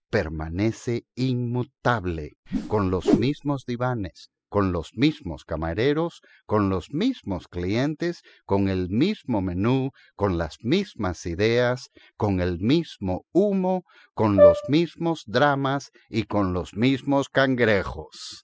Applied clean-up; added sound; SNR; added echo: classical method spectral subtraction.